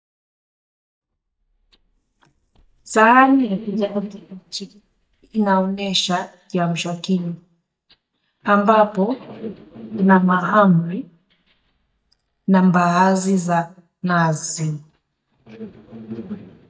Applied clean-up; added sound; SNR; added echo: neural mask model DeepFilterNet 3.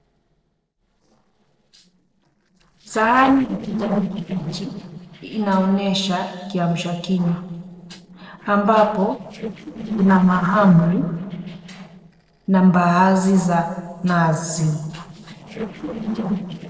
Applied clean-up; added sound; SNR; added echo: neural separator model SepFormer DNS4.